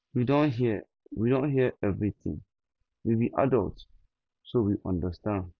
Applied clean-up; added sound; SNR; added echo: none; none; none; none.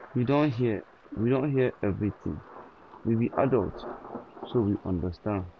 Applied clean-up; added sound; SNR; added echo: none; Thunder; 17 dB; none.